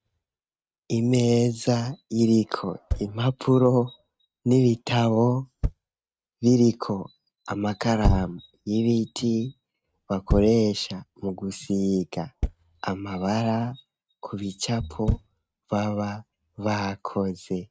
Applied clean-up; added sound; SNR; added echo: neural mask model RNNoise.